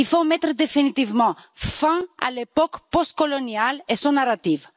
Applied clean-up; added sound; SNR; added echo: none; none; none; none.